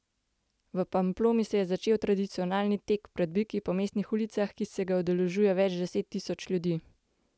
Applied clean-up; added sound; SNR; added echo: none; none; none; none.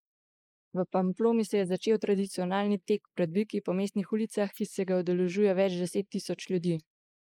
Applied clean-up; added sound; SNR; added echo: neural mask model Resemble Enhance denoiser.